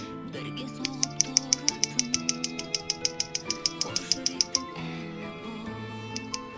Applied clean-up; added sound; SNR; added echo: none; Scissors; -5 dB; none.